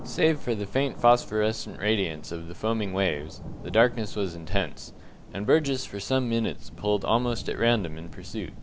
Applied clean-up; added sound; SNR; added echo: none; Thunder; 17 dB; none.